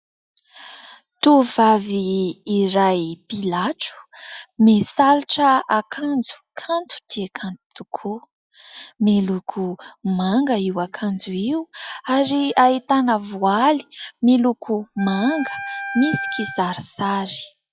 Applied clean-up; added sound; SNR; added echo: classical method log-MMSE.